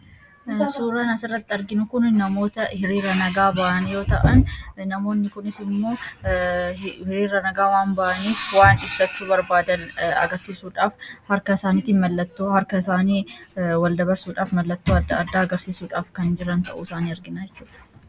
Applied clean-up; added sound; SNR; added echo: none; none; none; none.